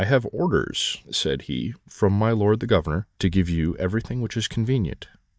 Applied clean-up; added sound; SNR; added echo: neural mask model DeepFilterNet 3.